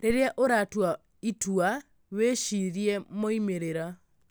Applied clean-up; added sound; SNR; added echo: none; none; none; none.